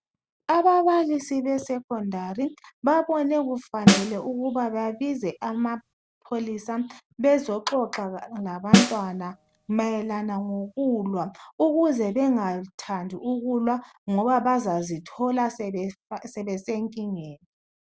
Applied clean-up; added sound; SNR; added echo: none; Snare drum; 0 dB; none.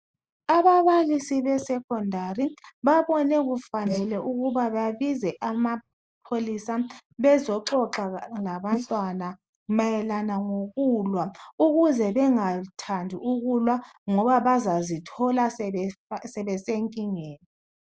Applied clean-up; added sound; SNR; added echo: neural mask model Resemble Enhance denoiser.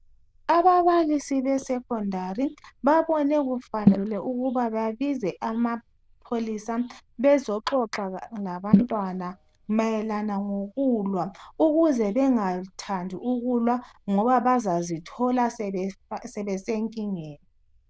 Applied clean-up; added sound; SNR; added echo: neural diffusion model UNIVERSE++.